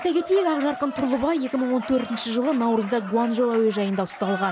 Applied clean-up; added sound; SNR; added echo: none; Applause / Cheering; 13 dB; none.